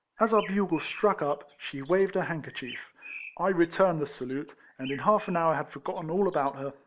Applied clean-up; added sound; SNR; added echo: neural mask model Resemble Enhance denoiser.